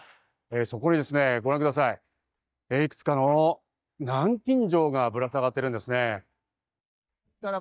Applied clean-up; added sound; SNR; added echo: neural mask model DeepFilterNet 3.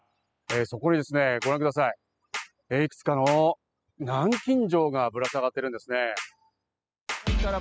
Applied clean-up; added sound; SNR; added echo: classical method spectral subtraction.